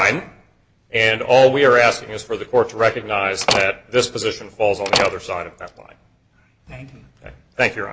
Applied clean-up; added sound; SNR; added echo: none; Slam; 5 dB; none.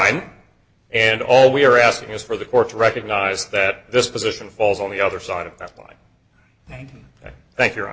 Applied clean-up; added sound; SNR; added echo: none; none; none; none.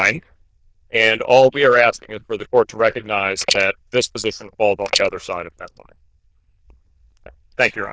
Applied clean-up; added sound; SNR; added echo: neural diffusion model UNIVERSE++.